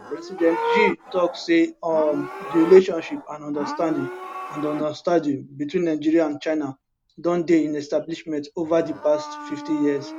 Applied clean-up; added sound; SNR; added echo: none; Livestock, farm animals, working animals; 10 dB; none.